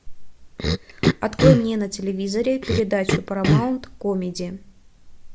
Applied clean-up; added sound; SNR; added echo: none; Cough; -1 dB; none.